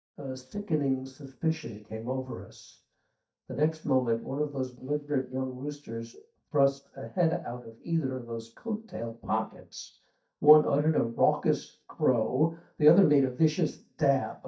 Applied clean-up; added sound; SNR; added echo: neural mask model DeepFilterNet 3.